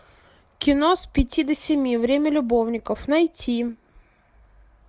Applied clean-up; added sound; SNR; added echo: none; none; none; none.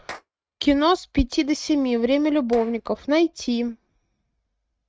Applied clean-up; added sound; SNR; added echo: neural mask model RNNoise.